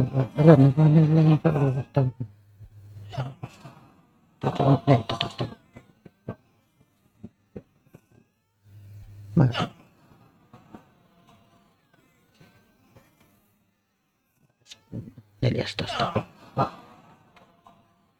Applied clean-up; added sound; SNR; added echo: neural mask model RNNoise.